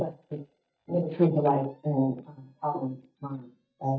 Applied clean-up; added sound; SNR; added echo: neural mask model DeepFilterNet 3.